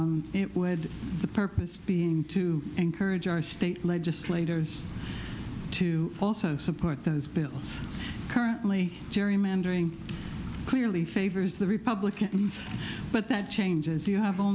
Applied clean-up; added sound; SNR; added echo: none; none; none; none.